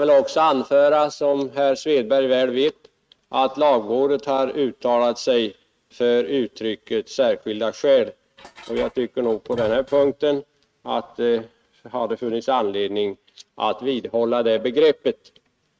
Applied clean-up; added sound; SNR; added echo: neural mask model RNNoise.